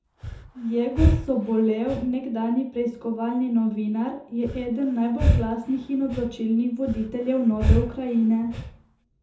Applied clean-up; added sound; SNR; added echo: none; Breathing; 2 dB; reverberation time 0.5 s.